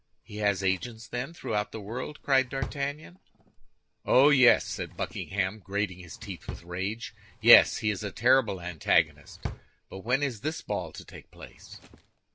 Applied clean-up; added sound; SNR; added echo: none; Drawer open or close; 16 dB; none.